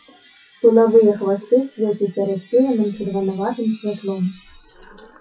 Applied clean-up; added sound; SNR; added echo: classical method WPE with log-MMSE.